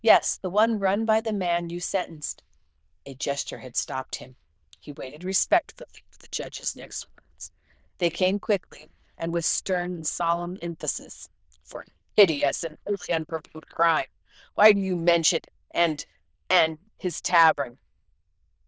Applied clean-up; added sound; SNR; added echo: neural diffusion model UNIVERSE++.